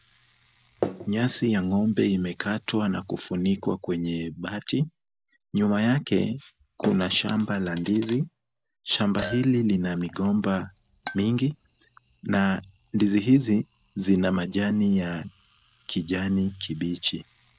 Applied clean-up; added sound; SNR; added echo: none; Chink, clink / Liquid; 18 dB; none.